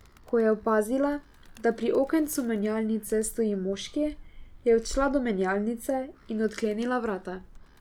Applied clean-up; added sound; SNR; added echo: none; Animal; 18 dB; none.